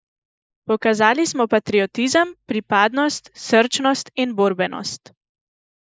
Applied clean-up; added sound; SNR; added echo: neural mask model Resemble Enhance denoiser.